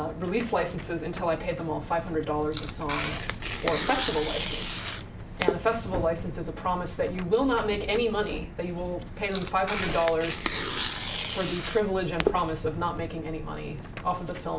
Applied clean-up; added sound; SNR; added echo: none; Tearing; 7 dB; none.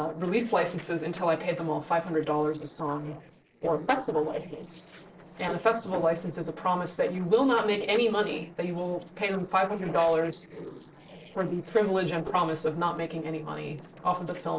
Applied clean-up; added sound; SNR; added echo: neural separator model SepFormer DNS4.